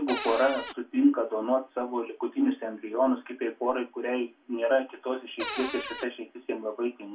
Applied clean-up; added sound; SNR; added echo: none; Cupboard open or close; 7 dB; reverberation time 0.2 s.